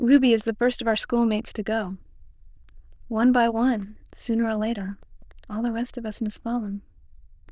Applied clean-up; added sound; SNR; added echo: neural diffusion model UNIVERSE++.